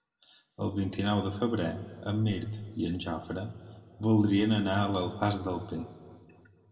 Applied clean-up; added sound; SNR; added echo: none; none; none; reverberation time 1.7 s.